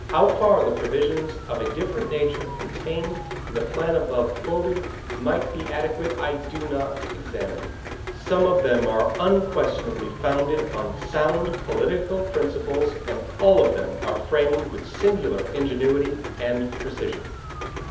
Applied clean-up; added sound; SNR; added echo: none; Rain; 9 dB; reverberation time 0.8 s.